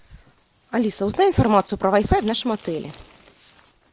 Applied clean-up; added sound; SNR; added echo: none; none; none; none.